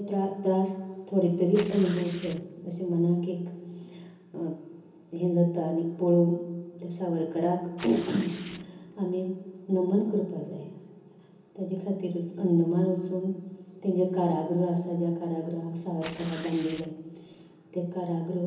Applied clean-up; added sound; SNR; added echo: none; Tearing; 18 dB; reverberation time 0.8 s.